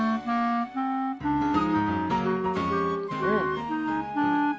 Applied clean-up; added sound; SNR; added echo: none; Wind instrument, woodwind instrument; -3 dB; none.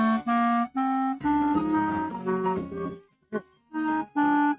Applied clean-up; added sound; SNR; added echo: neural mask model RNNoise.